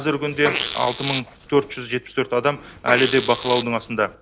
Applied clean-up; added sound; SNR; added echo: none; Fart; 7 dB; none.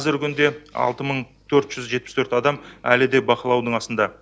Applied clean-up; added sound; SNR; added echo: none; none; none; none.